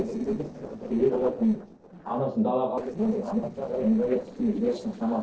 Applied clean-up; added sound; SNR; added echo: neural separator model SepFormer DNS4.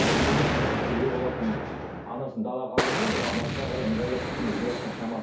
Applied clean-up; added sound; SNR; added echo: none; Explosion; -2 dB; reverberation time 0.5 s.